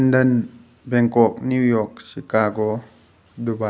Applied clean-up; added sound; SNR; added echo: none; none; none; none.